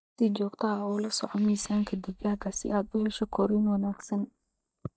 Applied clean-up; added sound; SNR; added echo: neural mask model DeepFilterNet 3.